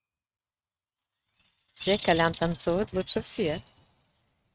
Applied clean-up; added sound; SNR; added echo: neural mask model RNNoise.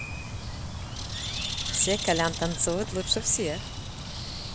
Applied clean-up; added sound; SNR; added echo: none; Bird; 3 dB; none.